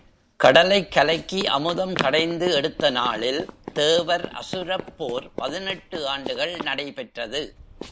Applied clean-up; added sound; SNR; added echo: none; Run; 13 dB; none.